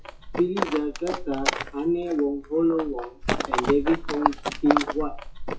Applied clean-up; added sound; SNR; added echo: classical method WPE with log-MMSE.